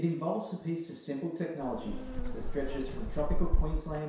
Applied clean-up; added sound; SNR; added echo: none; Insect; -5 dB; reverberation time 0.7 s.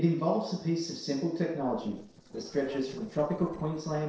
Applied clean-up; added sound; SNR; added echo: neural separator model SepFormer DNS4.